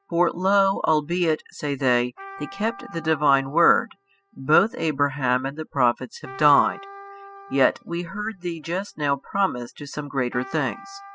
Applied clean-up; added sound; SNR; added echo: classical method spectral subtraction.